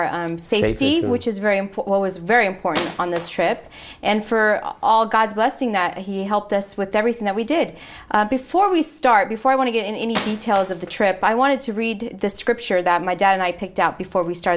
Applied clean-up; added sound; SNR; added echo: none; Wood; 12 dB; none.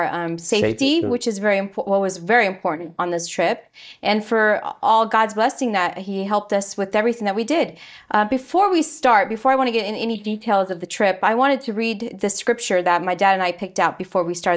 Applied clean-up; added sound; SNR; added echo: neural mask model DeepFilterNet 3.